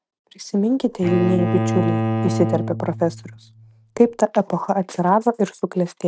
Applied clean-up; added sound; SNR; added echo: neural mask model RNNoise.